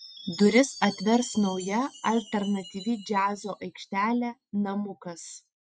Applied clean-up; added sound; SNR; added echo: classical method log-MMSE.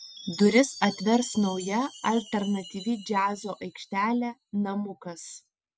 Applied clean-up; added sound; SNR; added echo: none; Chime; 18 dB; none.